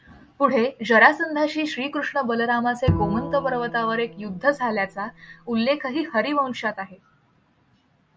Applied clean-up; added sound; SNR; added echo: none; Bowed string instrument; 6 dB; none.